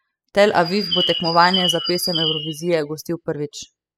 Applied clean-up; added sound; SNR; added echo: classical method spectral subtraction.